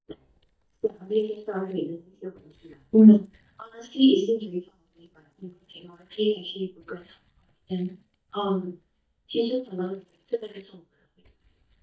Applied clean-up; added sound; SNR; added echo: neural mask model DeepFilterNet 3.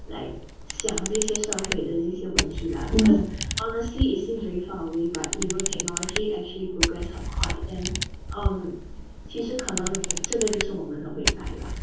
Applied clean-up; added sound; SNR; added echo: none; Camera; 1 dB; reverberation time 0.6 s.